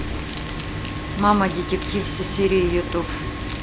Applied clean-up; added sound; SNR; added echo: none; Crumpling, crinkling; 16 dB; none.